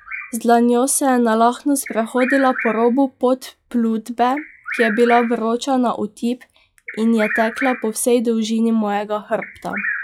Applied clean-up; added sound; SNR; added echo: classical method log-MMSE.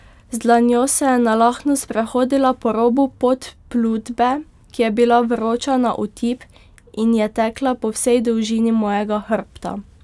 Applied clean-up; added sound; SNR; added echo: none; none; none; none.